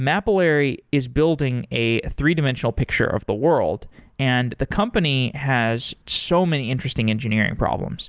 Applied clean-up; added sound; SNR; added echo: none; none; none; none.